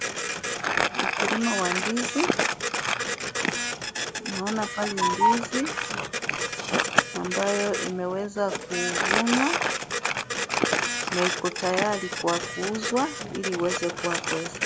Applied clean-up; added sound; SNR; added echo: none; Printer + Crumpling, crinkling; -1 dB; none.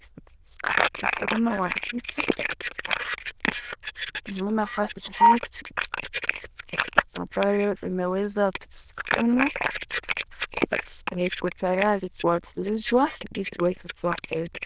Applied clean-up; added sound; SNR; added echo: neural diffusion model UNIVERSE++.